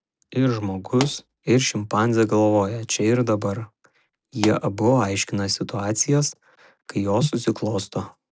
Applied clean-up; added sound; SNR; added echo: none; Explosion; 13 dB; none.